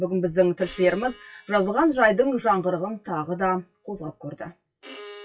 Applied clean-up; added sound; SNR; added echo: classical method WPE with log-MMSE.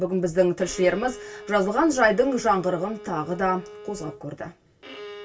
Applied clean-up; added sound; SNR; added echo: none; Bowed string instrument; 17 dB; reverberation time 0.1 s.